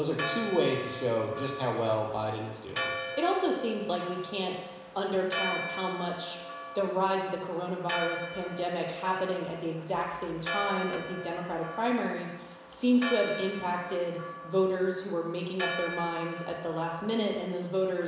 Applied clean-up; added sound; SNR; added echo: none; Church bell; 8 dB; reverberation time 1.0 s.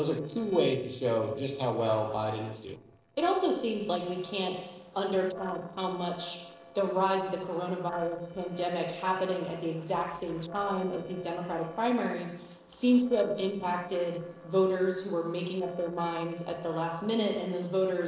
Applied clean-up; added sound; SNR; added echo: neural separator model SepFormer DNS4.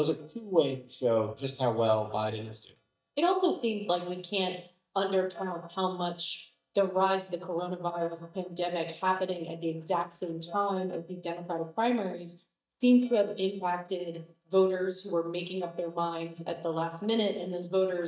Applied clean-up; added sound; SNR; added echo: neural mask model DeepFilterNet 3.